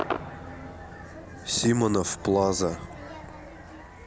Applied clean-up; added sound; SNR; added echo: none; Crowd / Cheering / Fireworks; 10 dB; none.